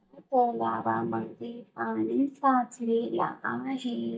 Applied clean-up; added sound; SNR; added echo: neural mask model DeepFilterNet 3.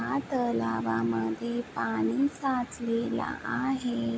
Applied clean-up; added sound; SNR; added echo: none; none; none; none.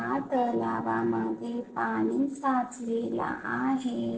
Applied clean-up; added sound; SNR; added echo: neural separator model SepFormer DNS4.